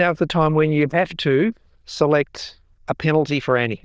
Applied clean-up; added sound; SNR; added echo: neural diffusion model UNIVERSE++.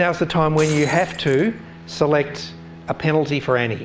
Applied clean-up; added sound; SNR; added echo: none; Shatter + Bowed string instrument; 16 dB; none.